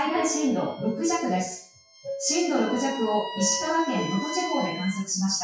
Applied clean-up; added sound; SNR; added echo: classical method WPE with log-MMSE.